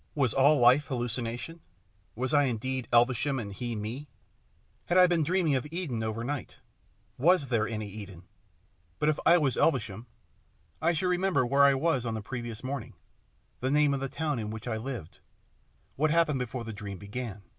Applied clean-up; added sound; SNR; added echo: none; none; none; none.